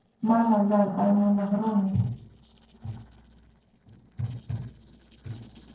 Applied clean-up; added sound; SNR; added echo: neural separator model SepFormer DNS4.